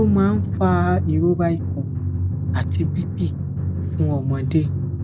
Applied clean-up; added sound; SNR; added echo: none; Drum; 0 dB; none.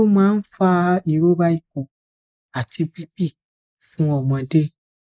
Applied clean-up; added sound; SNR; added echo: neural mask model Resemble Enhance denoiser.